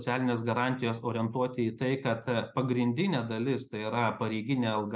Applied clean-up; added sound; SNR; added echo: none; none; none; none.